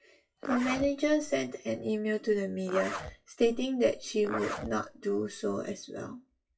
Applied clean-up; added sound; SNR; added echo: classical method WPE with log-MMSE.